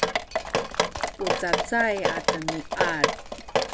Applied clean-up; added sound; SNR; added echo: none; Drip; -4 dB; none.